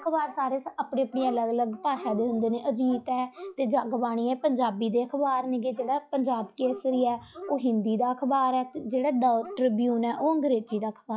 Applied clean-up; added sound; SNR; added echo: classical method log-MMSE.